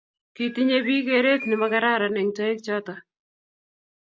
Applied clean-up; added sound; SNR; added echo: none; Bird; 14 dB; none.